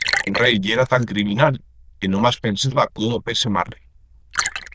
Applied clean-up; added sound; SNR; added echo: neural diffusion model UNIVERSE++.